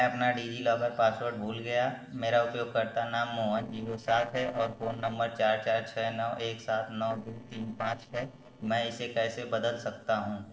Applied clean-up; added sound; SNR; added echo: neural separator model SepFormer DNS4.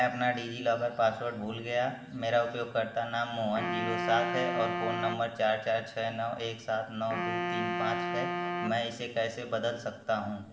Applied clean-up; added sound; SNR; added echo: none; Wind instrument, woodwind instrument; 4 dB; reverberation time 0.9 s.